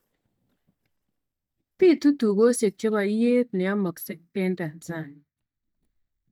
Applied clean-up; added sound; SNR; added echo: neural mask model DeepFilterNet 3.